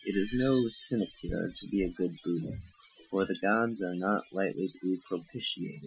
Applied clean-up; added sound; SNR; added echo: classical method Wiener filter.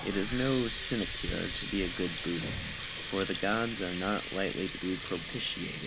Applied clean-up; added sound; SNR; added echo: none; Water tap, faucet; 0 dB; none.